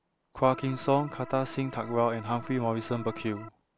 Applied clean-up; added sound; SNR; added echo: none; Organ; 14 dB; none.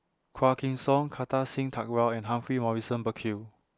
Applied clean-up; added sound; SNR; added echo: none; none; none; none.